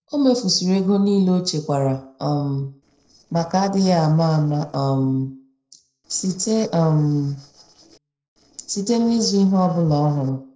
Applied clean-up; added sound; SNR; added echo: neural separator model SepFormer DNS4.